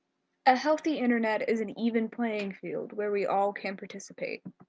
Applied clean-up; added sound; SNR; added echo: none; none; none; none.